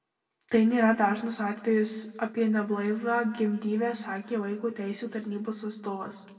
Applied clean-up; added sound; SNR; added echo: none; none; none; reverberation time 1.3 s.